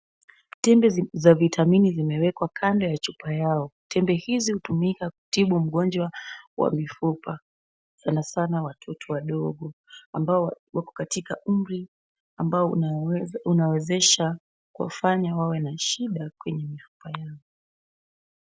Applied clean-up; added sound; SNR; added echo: none; none; none; none.